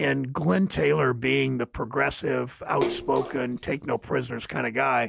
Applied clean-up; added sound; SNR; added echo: none; Splash, splatter; 10 dB; none.